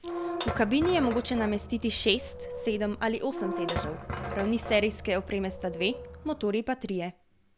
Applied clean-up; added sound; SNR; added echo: none; Squeak / Thump, thud; 7 dB; none.